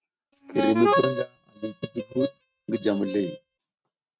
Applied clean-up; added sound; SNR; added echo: neural mask model RNNoise.